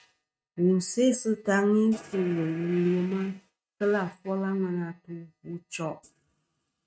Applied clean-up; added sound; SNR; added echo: neural mask model RNNoise.